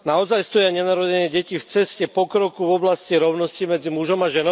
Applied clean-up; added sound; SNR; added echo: none; none; none; none.